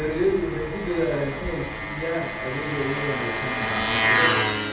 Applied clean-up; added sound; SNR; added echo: none; Engine; -1 dB; reverberation time 0.8 s.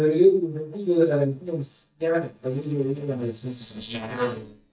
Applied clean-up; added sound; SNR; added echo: neural mask model DeepFilterNet 3.